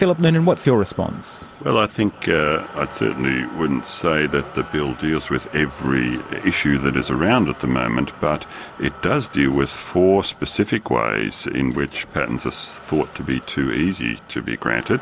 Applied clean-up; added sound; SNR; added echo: none; Motor vehicle (road); 19 dB; none.